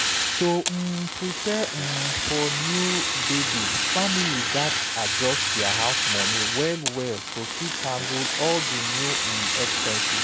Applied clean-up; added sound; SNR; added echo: none; Fire; -3 dB; none.